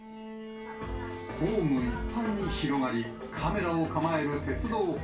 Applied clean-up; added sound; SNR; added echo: none; Bowed string instrument; 14 dB; reverberation time 0.2 s.